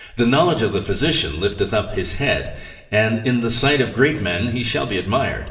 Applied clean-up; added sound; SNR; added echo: none; none; none; reverberation time 0.8 s.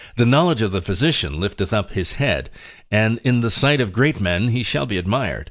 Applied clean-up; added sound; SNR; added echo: none; none; none; none.